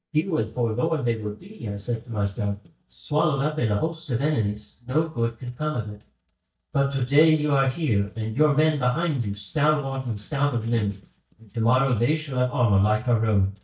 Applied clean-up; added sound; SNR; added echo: neural mask model DeepFilterNet 3.